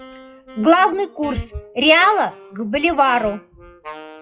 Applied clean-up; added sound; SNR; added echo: classical method WPE with log-MMSE.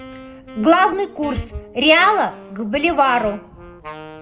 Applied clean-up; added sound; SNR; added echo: none; Wind instrument, woodwind instrument; 18 dB; reverberation time 0.4 s.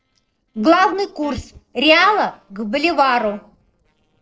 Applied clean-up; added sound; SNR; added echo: neural separator model SepFormer DNS4.